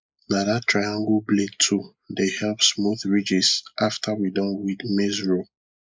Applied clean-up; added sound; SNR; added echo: neural mask model Resemble Enhance denoiser.